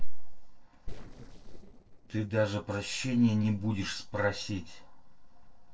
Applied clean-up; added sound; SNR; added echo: neural separator model SepFormer DNS4.